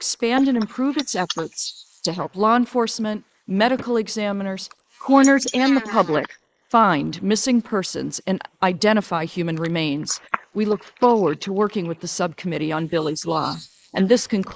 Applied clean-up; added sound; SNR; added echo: neural mask model Resemble Enhance denoiser.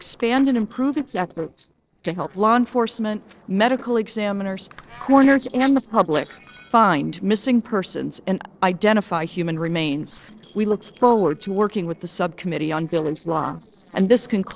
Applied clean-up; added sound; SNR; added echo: neural separator model SepFormer DNS4.